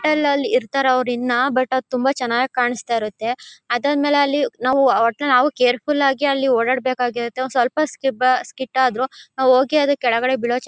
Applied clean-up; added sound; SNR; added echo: none; none; none; none.